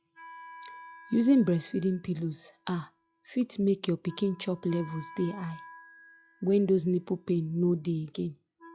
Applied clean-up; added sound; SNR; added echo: classical method log-MMSE.